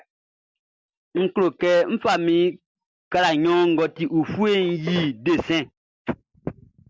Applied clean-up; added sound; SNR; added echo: none; none; none; none.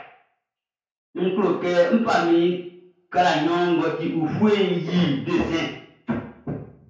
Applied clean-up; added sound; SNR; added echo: none; none; none; reverberation time 0.5 s.